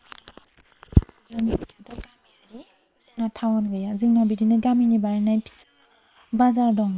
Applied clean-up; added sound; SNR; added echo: neural separator model SepFormer WHAM!.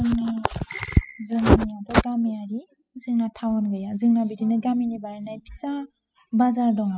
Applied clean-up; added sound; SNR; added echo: classical method spectral subtraction.